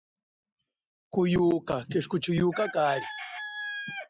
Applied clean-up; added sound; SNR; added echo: classical method Wiener filter.